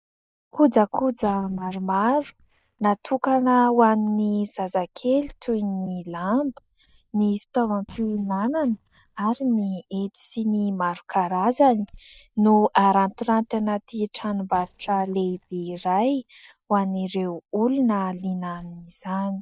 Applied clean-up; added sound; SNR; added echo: neural mask model DeepFilterNet 3.